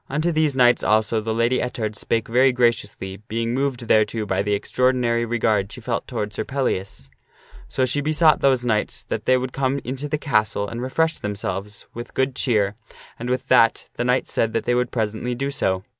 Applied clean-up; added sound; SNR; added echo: none; none; none; none.